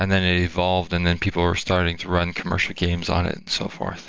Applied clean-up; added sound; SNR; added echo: none; none; none; none.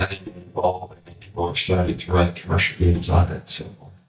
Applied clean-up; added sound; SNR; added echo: neural mask model DeepFilterNet 3.